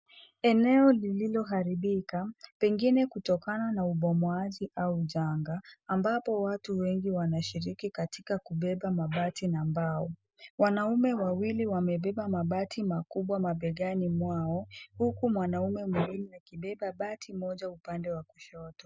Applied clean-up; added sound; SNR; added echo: none; none; none; none.